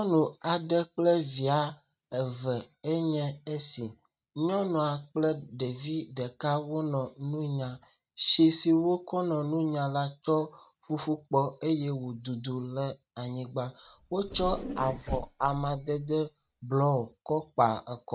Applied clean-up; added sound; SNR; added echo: neural mask model RNNoise.